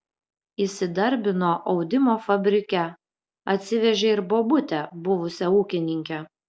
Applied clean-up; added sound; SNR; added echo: none; none; none; none.